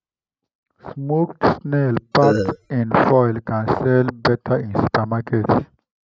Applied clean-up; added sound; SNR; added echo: neural mask model RNNoise.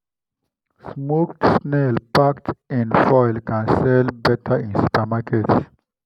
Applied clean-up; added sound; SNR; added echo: none; none; none; none.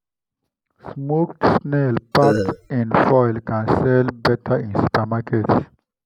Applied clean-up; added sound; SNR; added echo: none; Burping, eructation; 2 dB; none.